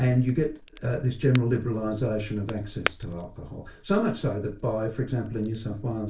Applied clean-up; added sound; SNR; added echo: none; Crackle; 15 dB; reverberation time 0.3 s.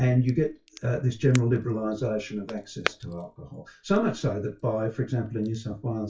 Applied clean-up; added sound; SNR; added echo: classical method WPE with log-MMSE.